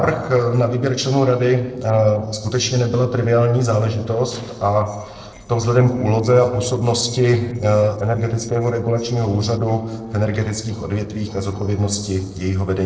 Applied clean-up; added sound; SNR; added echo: neural separator model SepFormer DNS4.